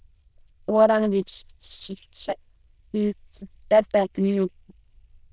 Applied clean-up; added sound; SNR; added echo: neural diffusion model UNIVERSE++.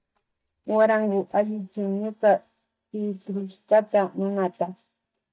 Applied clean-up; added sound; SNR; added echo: neural mask model DeepFilterNet 3.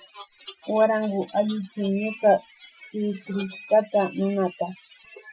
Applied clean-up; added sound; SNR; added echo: classical method Wiener filter.